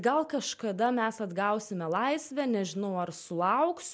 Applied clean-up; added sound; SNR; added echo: none; none; none; none.